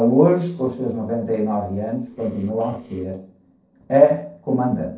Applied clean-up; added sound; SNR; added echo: neural separator model SepFormer DNS4.